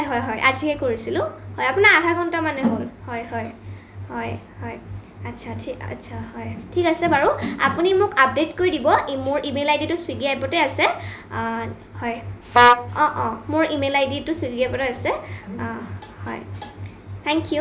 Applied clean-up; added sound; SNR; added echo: none; Vehicle horn, car horn, honking; -4 dB; none.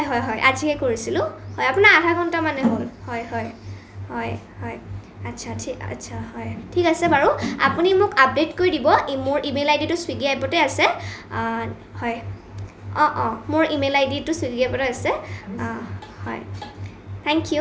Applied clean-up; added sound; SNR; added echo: none; none; none; none.